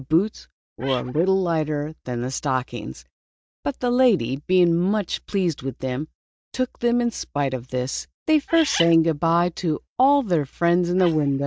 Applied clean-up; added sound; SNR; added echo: neural mask model DeepFilterNet 3.